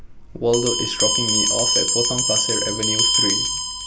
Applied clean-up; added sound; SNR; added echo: none; Bell; -5 dB; none.